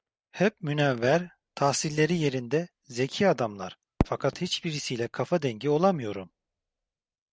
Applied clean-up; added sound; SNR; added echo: neural mask model RNNoise.